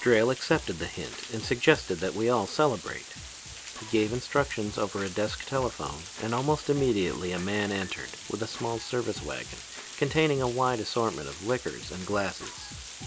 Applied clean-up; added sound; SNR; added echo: none; Water + Scratching (performance technique); 13 dB; none.